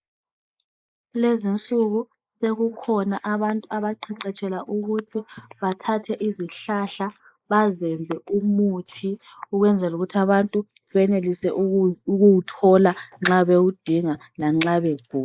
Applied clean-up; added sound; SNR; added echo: neural mask model Resemble Enhance denoiser.